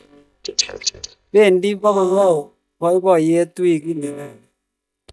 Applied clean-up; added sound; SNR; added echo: neural mask model DeepFilterNet 3.